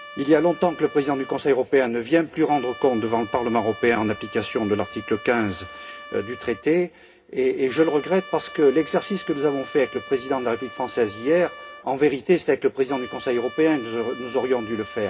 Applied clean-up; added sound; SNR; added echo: none; Trumpet; 17 dB; reverberation time 0.3 s.